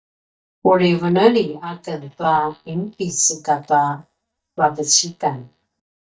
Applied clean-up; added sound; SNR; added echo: neural mask model DeepFilterNet 3.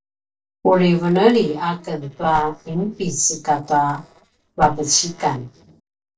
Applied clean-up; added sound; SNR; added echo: neural separator model SepFormer DNS4.